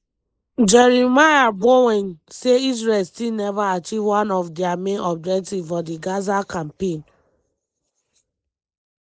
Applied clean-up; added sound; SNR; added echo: neural mask model Resemble Enhance denoiser.